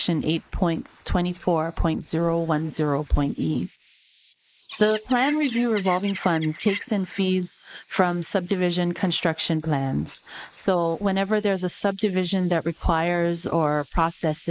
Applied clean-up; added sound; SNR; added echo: neural mask model Resemble Enhance denoiser.